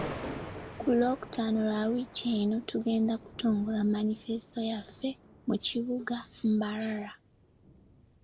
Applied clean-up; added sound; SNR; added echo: none; Thunder; 15 dB; none.